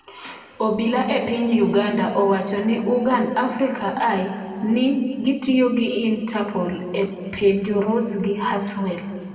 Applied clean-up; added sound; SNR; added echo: none; none; none; reverberation time 2.0 s.